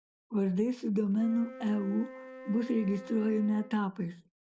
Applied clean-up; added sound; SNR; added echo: none; Wind instrument, woodwind instrument; 16 dB; none.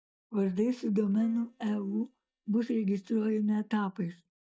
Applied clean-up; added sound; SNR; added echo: neural mask model DeepFilterNet 3.